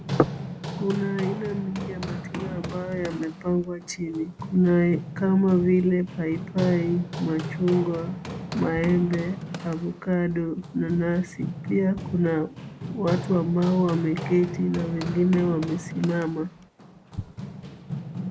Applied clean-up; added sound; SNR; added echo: none; Run; 9 dB; none.